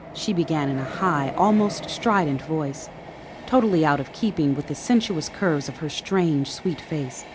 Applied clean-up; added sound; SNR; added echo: none; Train; 14 dB; none.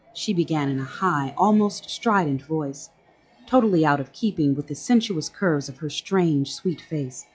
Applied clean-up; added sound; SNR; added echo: classical method log-MMSE.